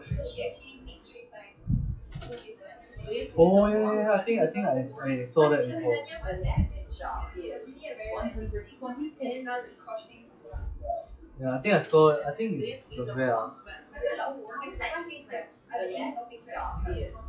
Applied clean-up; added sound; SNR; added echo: classical method WPE with log-MMSE.